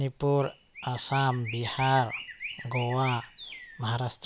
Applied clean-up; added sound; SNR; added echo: none; Chirp, tweet; 13 dB; none.